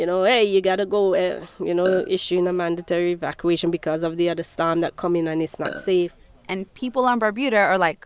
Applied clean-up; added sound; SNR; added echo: none; Burping, eructation; 11 dB; none.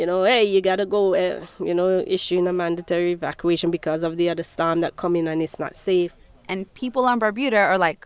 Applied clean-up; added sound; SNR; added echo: none; none; none; none.